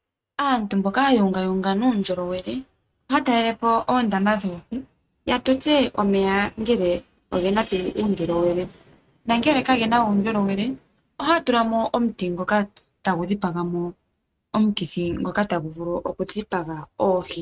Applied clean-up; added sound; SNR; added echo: neural mask model RNNoise.